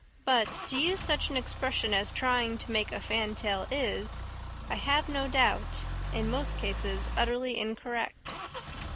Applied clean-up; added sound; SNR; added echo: none; Idling / Engine starting / Accelerating, revving, vroom / Car; 6 dB; none.